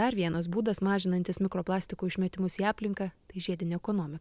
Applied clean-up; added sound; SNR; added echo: none; none; none; none.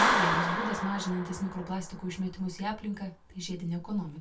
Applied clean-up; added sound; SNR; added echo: none; Clapping; -1 dB; reverberation time 0.2 s.